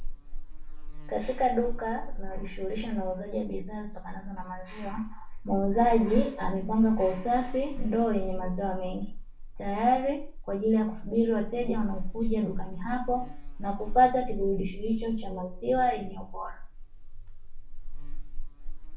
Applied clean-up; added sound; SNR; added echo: none; Buzz; 4 dB; reverberation time 0.3 s.